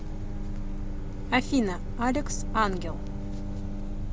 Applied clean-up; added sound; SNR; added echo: none; Bowed string instrument; 11 dB; none.